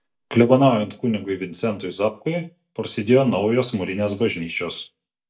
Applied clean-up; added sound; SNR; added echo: neural mask model DeepFilterNet 3.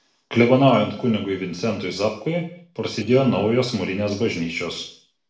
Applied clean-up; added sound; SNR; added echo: neural separator model SepFormer DNS4.